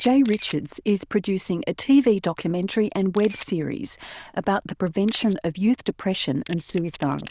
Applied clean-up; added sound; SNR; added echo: neural diffusion model UNIVERSE++.